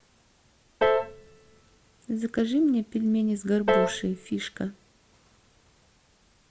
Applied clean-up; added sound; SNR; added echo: none; Piano; 1 dB; none.